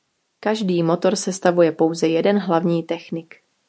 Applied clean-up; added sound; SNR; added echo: none; none; none; none.